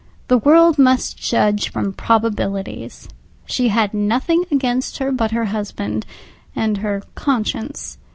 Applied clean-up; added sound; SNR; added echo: none; none; none; none.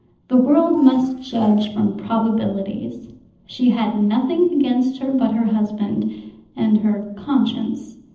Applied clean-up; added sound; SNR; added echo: neural separator model SepFormer DNS4.